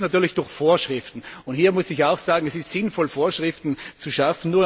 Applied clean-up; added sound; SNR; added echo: none; none; none; none.